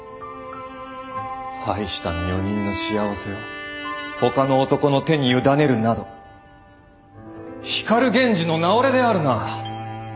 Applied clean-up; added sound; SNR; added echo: none; Acoustic guitar; 19 dB; none.